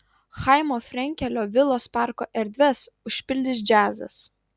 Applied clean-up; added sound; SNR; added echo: none; none; none; none.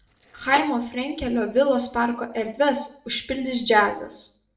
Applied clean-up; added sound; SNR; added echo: neural separator model SepFormer DNS4.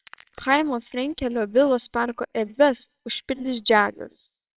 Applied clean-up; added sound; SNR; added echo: neural separator model SepFormer WHAMR!.